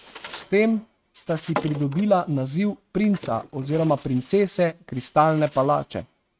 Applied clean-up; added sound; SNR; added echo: neural mask model RNNoise.